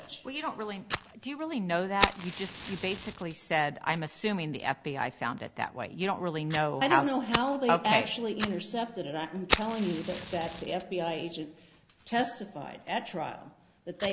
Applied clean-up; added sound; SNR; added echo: none; Fire; 6 dB; none.